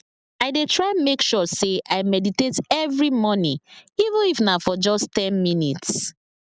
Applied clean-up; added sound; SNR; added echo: none; none; none; none.